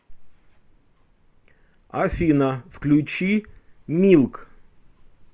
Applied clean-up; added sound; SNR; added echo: none; none; none; none.